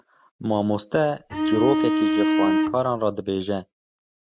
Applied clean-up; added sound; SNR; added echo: neural mask model RNNoise.